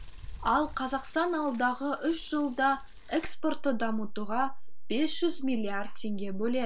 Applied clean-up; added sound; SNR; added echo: none; Mechanisms / Bicycle; 3 dB; none.